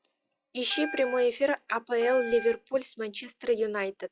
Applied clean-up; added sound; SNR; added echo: classical method log-MMSE.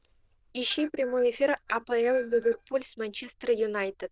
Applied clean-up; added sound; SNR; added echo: neural diffusion model UNIVERSE++.